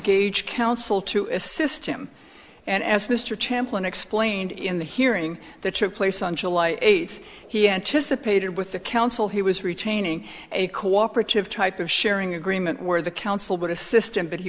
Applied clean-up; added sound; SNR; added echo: none; none; none; none.